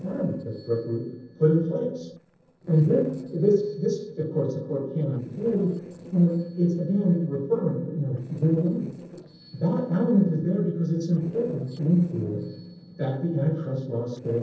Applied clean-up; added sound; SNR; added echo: neural separator model SepFormer DNS4.